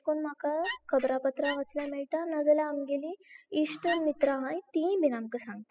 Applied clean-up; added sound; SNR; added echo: classical method spectral subtraction.